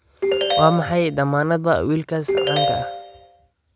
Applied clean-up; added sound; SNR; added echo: none; Ringtone; 1 dB; none.